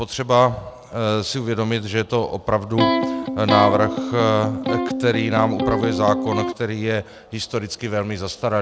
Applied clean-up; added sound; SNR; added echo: none; Electric guitar; 1 dB; none.